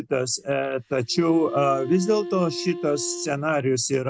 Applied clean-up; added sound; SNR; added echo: none; Wind instrument, woodwind instrument; 12 dB; none.